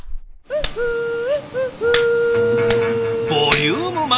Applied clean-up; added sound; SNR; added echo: none; Hands; 10 dB; none.